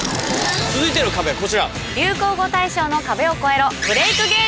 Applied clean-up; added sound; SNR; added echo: none; none; none; none.